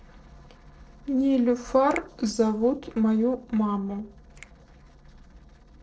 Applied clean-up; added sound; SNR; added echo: neural separator model SepFormer DNS4.